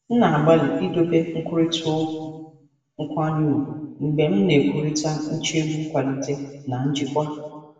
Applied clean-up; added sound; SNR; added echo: none; none; none; reverberation time 1.2 s.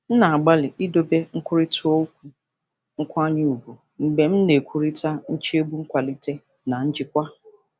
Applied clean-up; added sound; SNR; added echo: none; none; none; none.